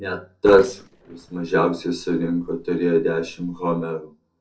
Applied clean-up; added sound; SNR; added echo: neural separator model SepFormer DNS4.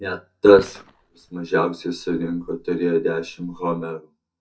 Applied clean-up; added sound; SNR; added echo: neural mask model DeepFilterNet 3.